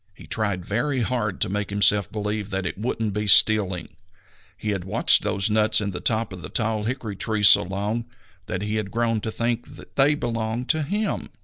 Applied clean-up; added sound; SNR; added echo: none; none; none; none.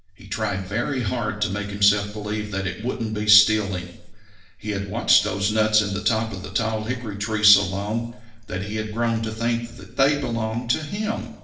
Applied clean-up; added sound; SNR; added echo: none; none; none; reverberation time 0.9 s.